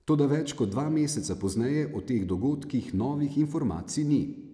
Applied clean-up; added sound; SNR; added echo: none; none; none; none.